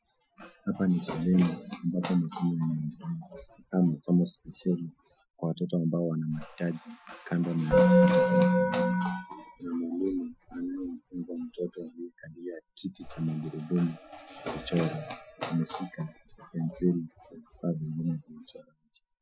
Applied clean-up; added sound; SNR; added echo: classical method Wiener filter.